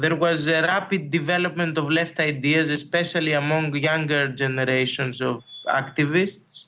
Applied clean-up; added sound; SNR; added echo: none; none; none; none.